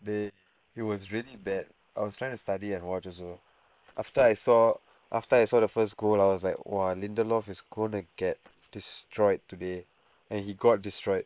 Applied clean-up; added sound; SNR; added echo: neural separator model SepFormer WHAM!.